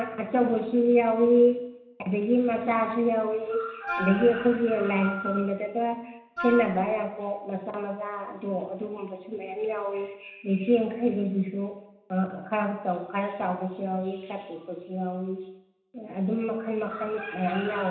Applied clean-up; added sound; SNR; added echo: none; Wind instrument, woodwind instrument; 8 dB; reverberation time 0.9 s.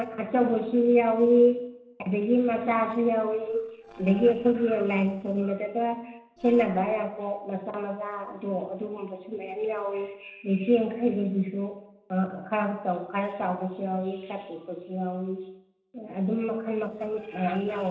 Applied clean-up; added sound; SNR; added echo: neural separator model SepFormer DNS4.